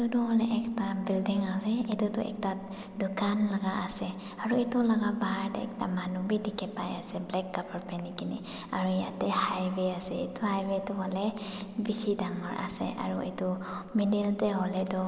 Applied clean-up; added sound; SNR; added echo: none; none; none; none.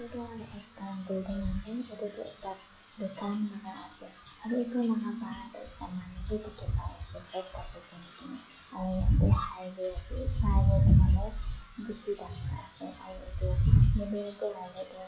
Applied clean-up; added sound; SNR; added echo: classical method log-MMSE.